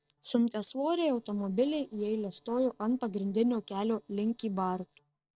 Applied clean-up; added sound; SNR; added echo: neural separator model SepFormer DNS4.